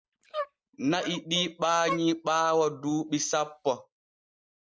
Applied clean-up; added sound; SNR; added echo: neural mask model RNNoise.